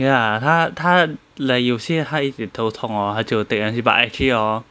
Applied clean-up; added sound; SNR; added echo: none; none; none; none.